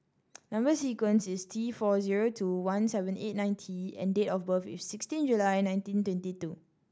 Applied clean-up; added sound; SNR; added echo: none; none; none; none.